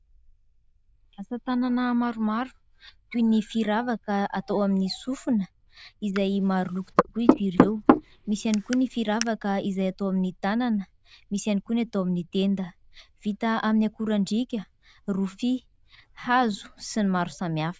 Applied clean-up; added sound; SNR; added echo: neural diffusion model UNIVERSE++.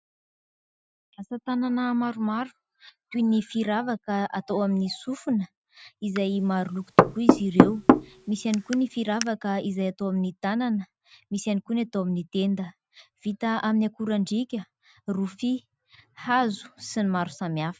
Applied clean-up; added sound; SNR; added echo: none; Knock / Wood; -5 dB; none.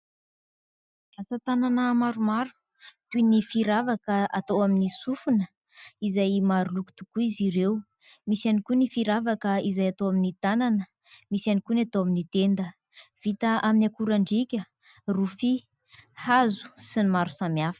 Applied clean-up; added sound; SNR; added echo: none; none; none; none.